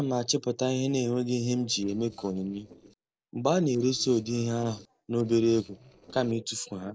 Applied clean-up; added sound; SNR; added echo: neural separator model SepFormer DNS4.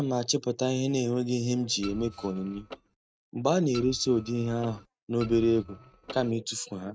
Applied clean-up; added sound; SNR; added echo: neural mask model RNNoise.